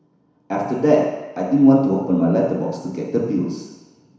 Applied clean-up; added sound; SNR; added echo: none; none; none; reverberation time 1.0 s.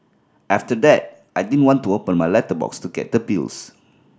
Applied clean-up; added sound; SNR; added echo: none; none; none; none.